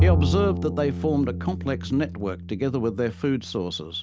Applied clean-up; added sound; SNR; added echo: none; Bowed string instrument; 1 dB; none.